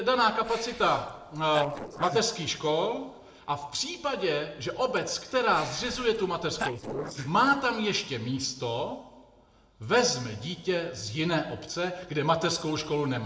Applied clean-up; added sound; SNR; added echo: neural separator model SepFormer DNS4.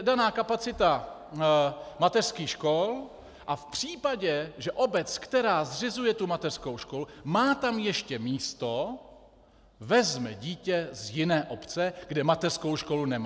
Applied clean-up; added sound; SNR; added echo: none; none; none; none.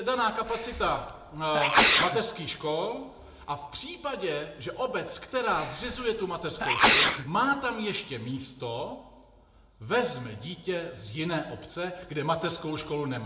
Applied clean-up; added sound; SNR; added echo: none; Sneeze; -4 dB; reverberation time 0.8 s.